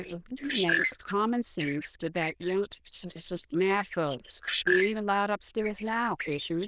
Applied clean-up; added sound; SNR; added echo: neural diffusion model UNIVERSE++.